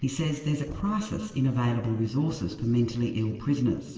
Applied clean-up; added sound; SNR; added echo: neural separator model SepFormer DNS4.